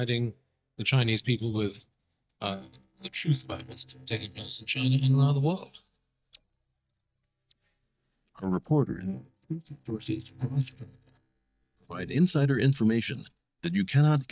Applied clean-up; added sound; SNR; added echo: neural mask model DeepFilterNet 3.